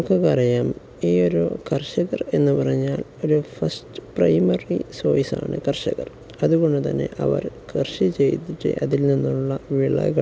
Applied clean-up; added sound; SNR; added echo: none; none; none; none.